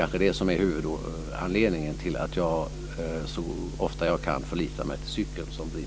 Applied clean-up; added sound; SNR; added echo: none; none; none; none.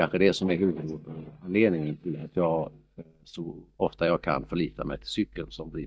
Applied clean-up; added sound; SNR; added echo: neural mask model DeepFilterNet 3.